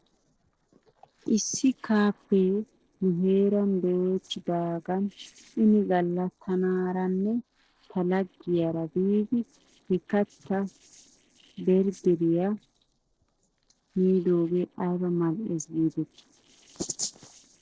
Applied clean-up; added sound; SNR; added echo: neural separator model SepFormer DNS4.